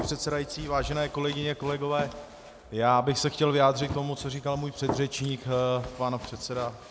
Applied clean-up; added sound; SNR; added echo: none; Run; 13 dB; none.